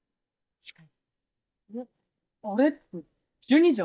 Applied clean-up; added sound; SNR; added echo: neural mask model DeepFilterNet 3.